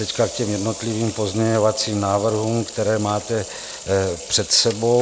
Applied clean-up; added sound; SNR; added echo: none; Sink (filling or washing) / Water tap, faucet; 14 dB; none.